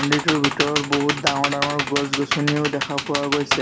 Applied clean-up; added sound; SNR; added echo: none; Computer keyboard; 1 dB; none.